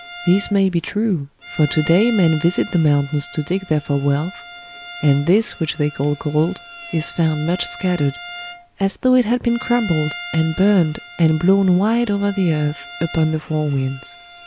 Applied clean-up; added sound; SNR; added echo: none; Bowed string instrument; 16 dB; none.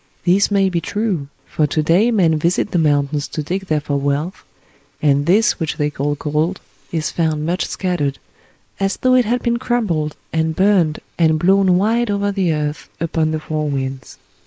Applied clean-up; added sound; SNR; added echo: neural mask model Resemble Enhance denoiser.